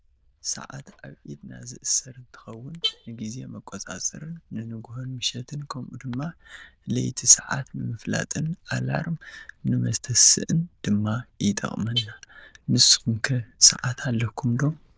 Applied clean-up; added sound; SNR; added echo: neural diffusion model UNIVERSE++.